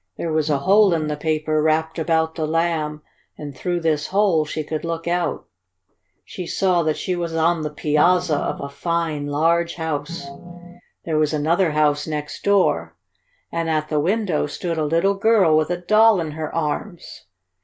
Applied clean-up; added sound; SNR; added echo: none; Organ; 12 dB; none.